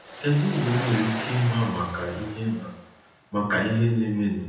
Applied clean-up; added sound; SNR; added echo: none; Waves, surf; 11 dB; reverberation time 0.9 s.